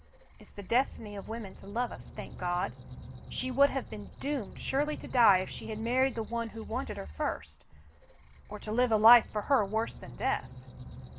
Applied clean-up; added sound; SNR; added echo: none; Squeak; 14 dB; none.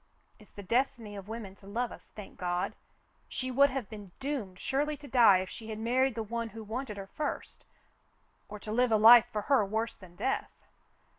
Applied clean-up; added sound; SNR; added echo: none; none; none; none.